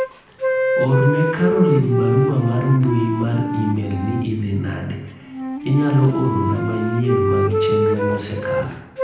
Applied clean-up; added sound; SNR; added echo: none; Wind instrument, woodwind instrument; 2 dB; reverberation time 0.9 s.